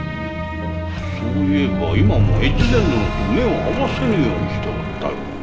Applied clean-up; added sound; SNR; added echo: none; Squeak; 0 dB; none.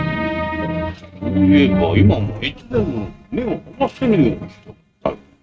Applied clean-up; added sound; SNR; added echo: neural mask model RNNoise.